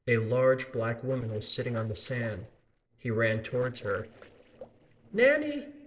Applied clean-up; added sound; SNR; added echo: neural separator model SepFormer DNS4.